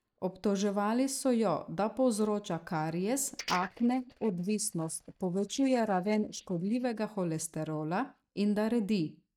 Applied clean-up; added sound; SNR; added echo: neural mask model DeepFilterNet 3.